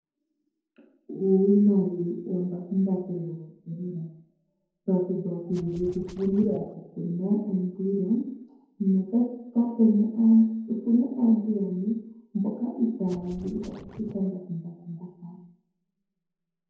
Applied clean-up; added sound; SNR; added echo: neural separator model SepFormer DNS4.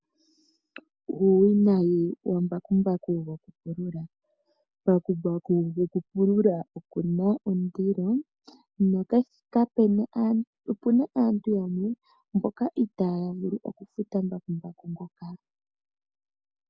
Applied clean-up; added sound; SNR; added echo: none; none; none; none.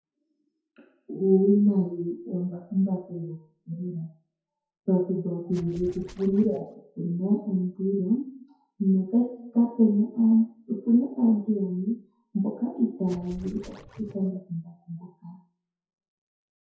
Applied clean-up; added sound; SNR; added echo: classical method WPE with log-MMSE.